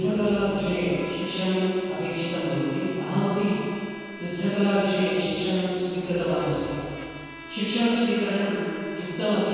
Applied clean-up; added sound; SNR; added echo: none; Bowed string instrument; 17 dB; reverberation time 2.1 s.